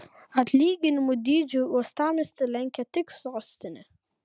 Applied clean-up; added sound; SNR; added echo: none; none; none; none.